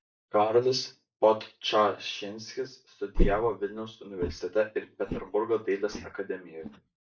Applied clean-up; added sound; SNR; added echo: neural mask model DeepFilterNet 3.